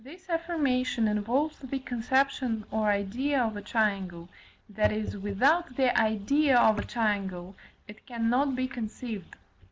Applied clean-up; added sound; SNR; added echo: none; none; none; none.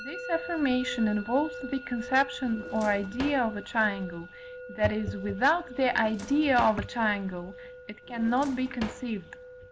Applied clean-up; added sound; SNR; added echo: none; Musical instrument + Drawer open or close; 13 dB; none.